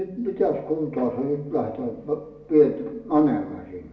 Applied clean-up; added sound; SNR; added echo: none; none; none; reverberation time 0.8 s.